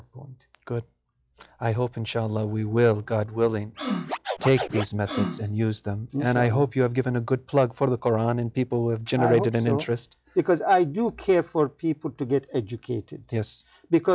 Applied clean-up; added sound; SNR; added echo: classical method log-MMSE.